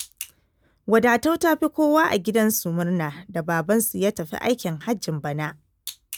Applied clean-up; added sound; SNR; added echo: none; none; none; none.